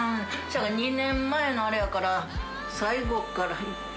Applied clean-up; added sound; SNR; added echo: none; none; none; none.